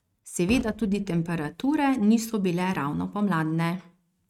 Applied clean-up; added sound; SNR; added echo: neural mask model RNNoise.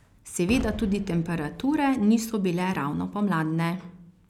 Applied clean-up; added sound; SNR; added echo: none; Explosion; 16 dB; none.